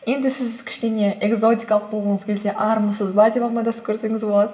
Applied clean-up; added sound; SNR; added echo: none; none; none; reverberation time 1.6 s.